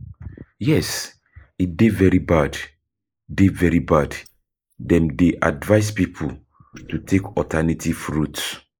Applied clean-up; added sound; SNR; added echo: neural mask model Resemble Enhance denoiser.